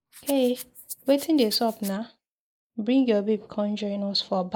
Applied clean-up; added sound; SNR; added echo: neural mask model Resemble Enhance denoiser.